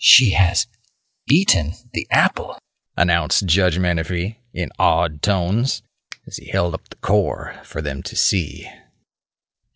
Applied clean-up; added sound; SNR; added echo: neural separator model SepFormer DNS4.